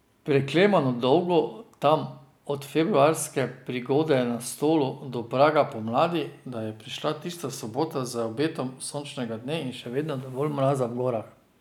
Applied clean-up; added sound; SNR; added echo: none; none; none; none.